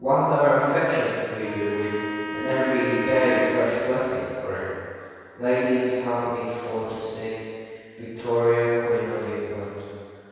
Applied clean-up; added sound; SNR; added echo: none; Wind instrument, woodwind instrument; 7 dB; reverberation time 2.2 s.